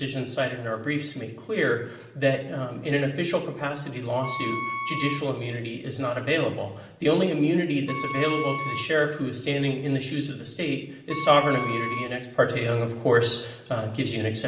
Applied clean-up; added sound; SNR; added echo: none; Wind instrument, woodwind instrument; 8 dB; reverberation time 1.0 s.